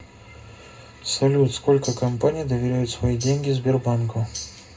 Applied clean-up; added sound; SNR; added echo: none; Tambourine; 13 dB; reverberation time 0.2 s.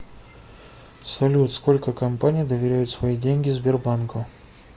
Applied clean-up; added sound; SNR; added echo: none; none; none; none.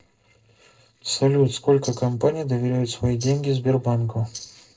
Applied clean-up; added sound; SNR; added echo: neural separator model SepFormer DNS4.